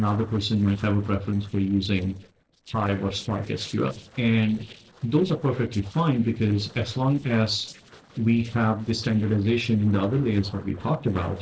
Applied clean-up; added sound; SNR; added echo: neural separator model SepFormer DNS4.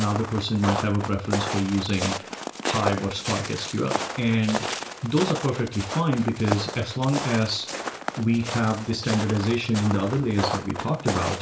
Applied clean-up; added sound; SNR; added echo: none; Walk, footsteps; 6 dB; reverberation time 0.4 s.